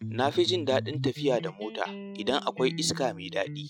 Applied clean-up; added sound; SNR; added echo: classical method Wiener filter.